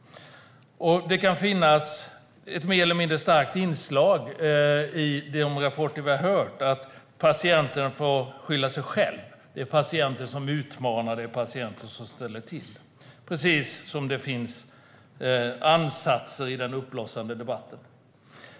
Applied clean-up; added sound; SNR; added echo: none; none; none; none.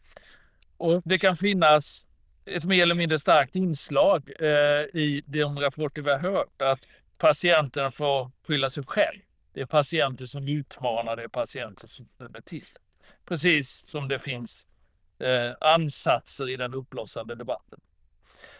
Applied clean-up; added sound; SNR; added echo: neural diffusion model UNIVERSE++.